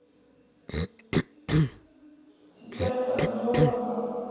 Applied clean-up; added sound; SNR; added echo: none; Cough; -1 dB; reverberation time 2.2 s.